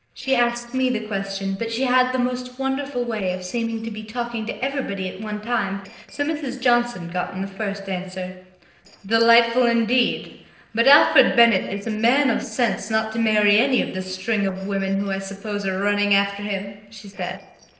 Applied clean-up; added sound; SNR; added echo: neural separator model SepFormer DNS4.